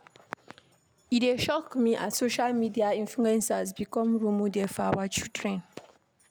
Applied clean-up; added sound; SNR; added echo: none; none; none; none.